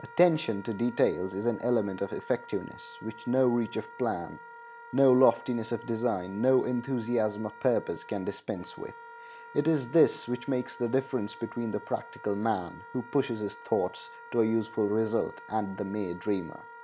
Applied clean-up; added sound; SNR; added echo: none; Wind instrument, woodwind instrument; 18 dB; none.